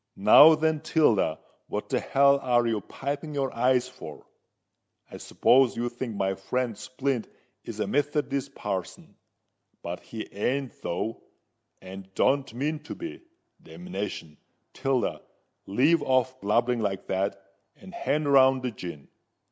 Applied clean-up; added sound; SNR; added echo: none; none; none; none.